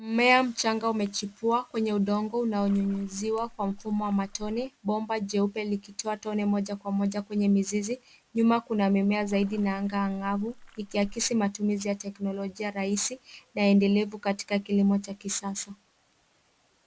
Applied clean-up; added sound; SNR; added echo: none; Splash, splatter; 19 dB; none.